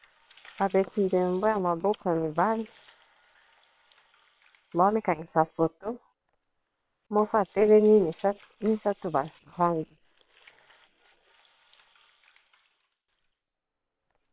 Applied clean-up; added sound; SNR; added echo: neural separator model SepFormer WHAM!.